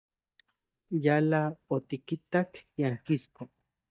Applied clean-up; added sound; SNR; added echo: neural mask model DeepFilterNet 3.